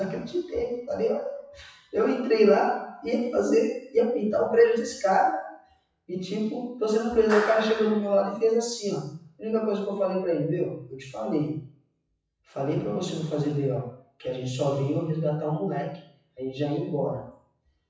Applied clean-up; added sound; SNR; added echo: classical method WPE with log-MMSE.